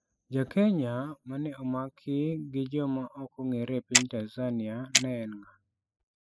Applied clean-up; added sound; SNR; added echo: classical method spectral subtraction.